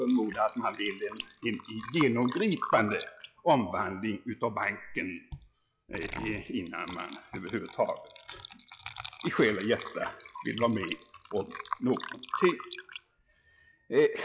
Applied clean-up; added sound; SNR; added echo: classical method log-MMSE.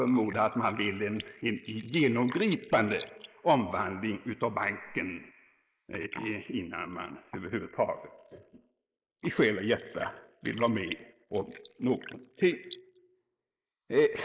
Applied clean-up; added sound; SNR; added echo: neural mask model Resemble Enhance denoiser.